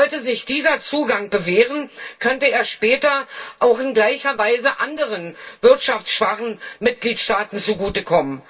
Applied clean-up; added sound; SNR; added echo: none; none; none; reverberation time 0.1 s.